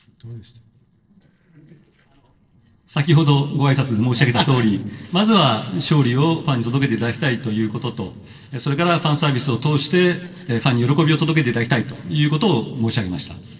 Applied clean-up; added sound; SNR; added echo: neural separator model SepFormer DNS4.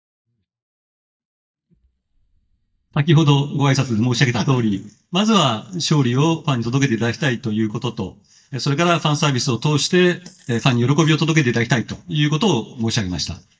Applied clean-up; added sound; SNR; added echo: neural mask model DeepFilterNet 3.